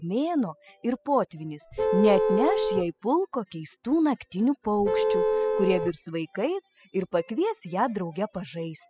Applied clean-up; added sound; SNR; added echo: classical method spectral subtraction.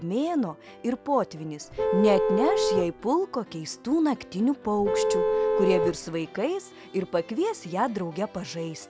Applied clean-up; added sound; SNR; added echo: none; Vehicle horn, car horn, honking; -2 dB; none.